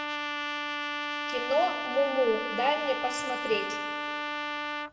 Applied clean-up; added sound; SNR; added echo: none; Trumpet; 2 dB; reverberation time 1.2 s.